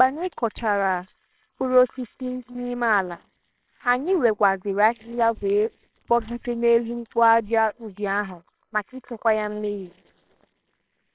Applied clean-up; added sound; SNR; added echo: neural separator model SepFormer WHAMR!.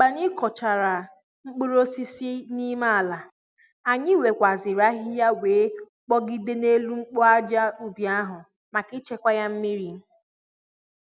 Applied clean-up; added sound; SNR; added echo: none; none; none; none.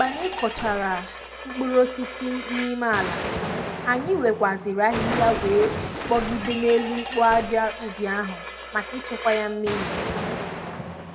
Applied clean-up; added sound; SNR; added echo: none; Explosion; 7 dB; reverberation time 1.0 s.